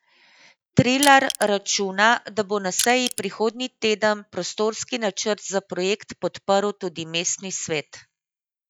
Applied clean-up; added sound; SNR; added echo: classical method log-MMSE.